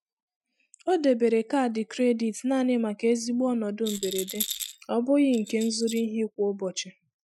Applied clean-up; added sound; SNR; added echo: classical method Wiener filter.